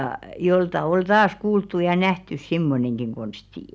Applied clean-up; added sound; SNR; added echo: none; none; none; none.